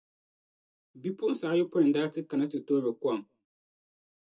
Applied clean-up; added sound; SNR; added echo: none; none; none; reverberation time 0.2 s.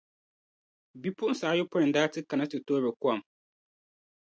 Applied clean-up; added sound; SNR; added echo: none; none; none; none.